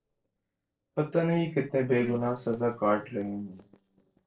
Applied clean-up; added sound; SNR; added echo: neural separator model SepFormer DNS4.